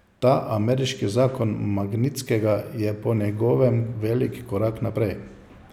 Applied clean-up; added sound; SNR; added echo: none; none; none; none.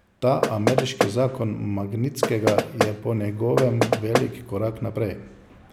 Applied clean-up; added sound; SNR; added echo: none; Knock; 0 dB; none.